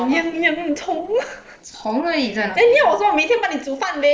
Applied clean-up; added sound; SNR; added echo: neural separator model SepFormer DNS4.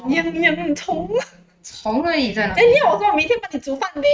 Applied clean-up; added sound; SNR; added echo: neural mask model RNNoise.